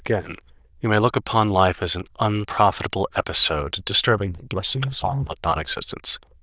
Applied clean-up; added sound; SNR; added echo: neural diffusion model UNIVERSE++.